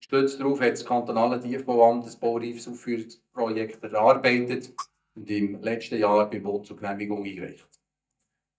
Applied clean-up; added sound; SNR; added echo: neural mask model DeepFilterNet 3.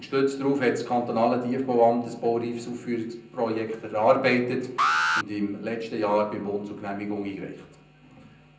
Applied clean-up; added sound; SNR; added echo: none; Alarm; 2 dB; reverberation time 0.6 s.